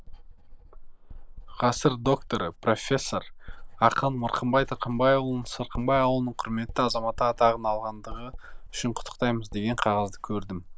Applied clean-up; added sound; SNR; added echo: neural mask model Resemble Enhance denoiser.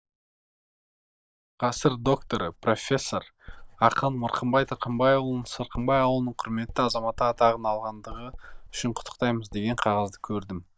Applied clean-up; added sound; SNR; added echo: neural mask model DeepFilterNet 3.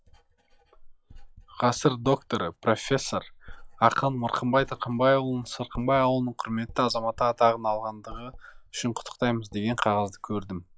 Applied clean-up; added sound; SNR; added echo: classical method log-MMSE.